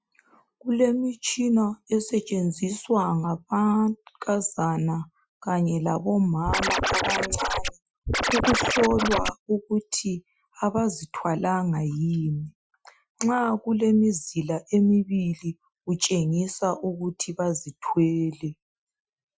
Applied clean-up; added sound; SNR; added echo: classical method Wiener filter.